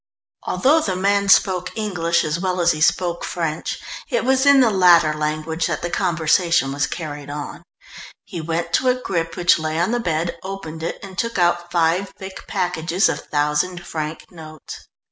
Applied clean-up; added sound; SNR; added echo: none; none; none; none.